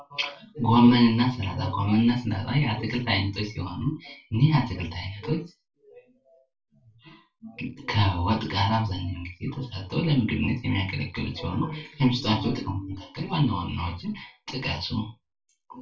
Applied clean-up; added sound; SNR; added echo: none; none; none; reverberation time 0.2 s.